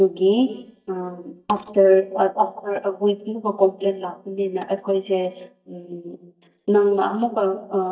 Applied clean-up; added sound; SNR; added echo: neural mask model DeepFilterNet 3.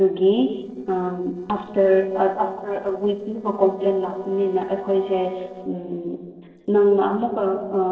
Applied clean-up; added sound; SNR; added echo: neural separator model SepFormer DNS4.